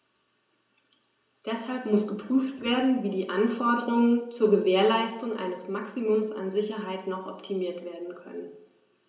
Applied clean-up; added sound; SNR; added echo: none; none; none; reverberation time 1.1 s.